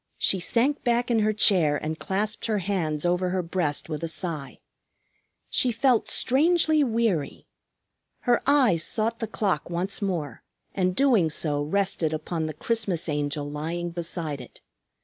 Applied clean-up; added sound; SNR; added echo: none; none; none; none.